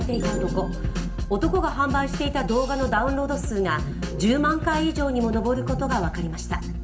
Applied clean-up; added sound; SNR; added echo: none; none; none; reverberation time 0.8 s.